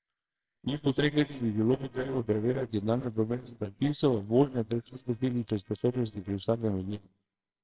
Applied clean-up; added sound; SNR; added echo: neural separator model SepFormer WHAMR!.